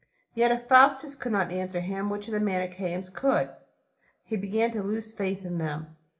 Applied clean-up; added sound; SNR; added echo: none; none; none; reverberation time 0.4 s.